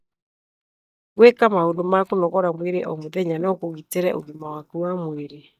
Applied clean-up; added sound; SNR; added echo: neural mask model DeepFilterNet 3.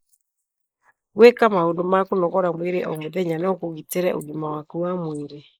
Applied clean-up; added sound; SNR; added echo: neural mask model Resemble Enhance denoiser.